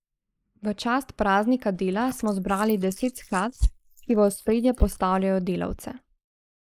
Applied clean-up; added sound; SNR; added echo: neural mask model Resemble Enhance denoiser.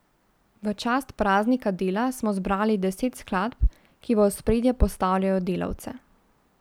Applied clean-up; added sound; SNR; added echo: none; none; none; none.